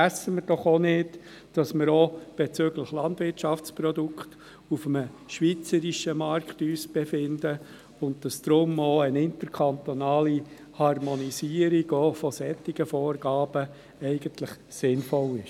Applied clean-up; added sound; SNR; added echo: none; none; none; none.